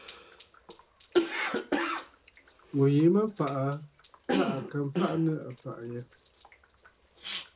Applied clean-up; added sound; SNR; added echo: none; Cough; 4 dB; reverberation time 0.2 s.